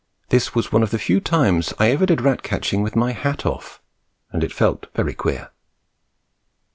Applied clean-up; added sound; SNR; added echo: none; none; none; none.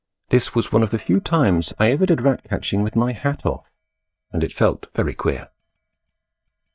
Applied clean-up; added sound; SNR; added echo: neural mask model DeepFilterNet 3.